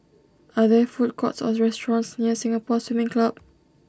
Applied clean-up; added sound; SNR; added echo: none; none; none; none.